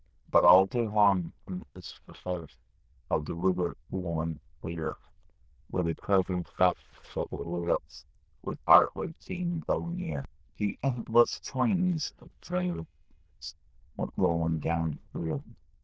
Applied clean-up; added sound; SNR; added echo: neural diffusion model UNIVERSE++.